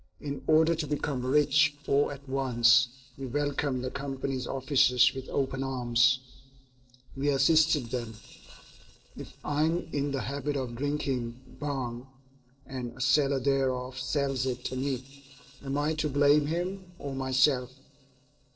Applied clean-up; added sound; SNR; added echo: neural separator model SepFormer DNS4.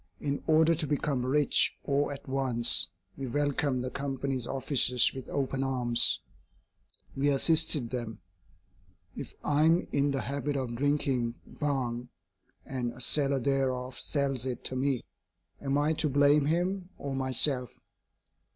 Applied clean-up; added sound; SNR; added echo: none; none; none; none.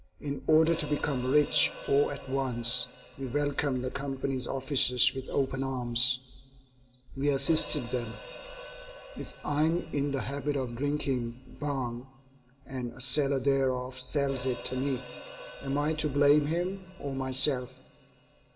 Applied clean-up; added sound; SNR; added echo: none; Hi-hat; 17 dB; reverberation time 0.5 s.